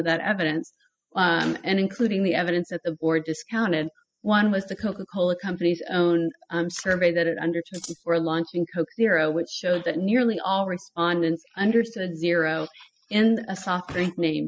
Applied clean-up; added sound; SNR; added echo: classical method spectral subtraction.